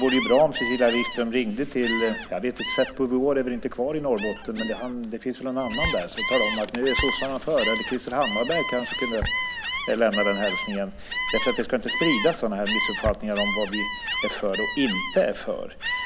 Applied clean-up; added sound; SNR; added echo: none; Gull, seagull; 5 dB; none.